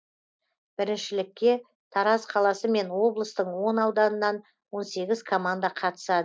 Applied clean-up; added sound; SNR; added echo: none; none; none; none.